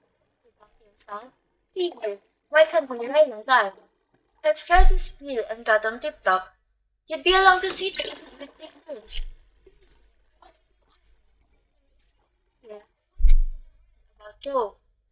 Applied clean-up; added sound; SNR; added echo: neural mask model DeepFilterNet 3.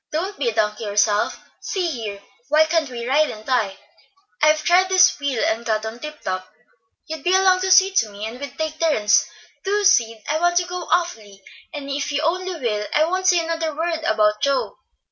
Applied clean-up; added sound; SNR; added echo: none; none; none; none.